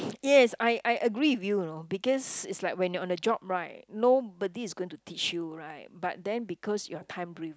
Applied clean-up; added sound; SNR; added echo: none; none; none; none.